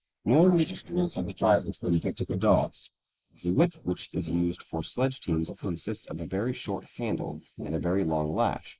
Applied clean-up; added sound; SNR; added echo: neural mask model Resemble Enhance denoiser.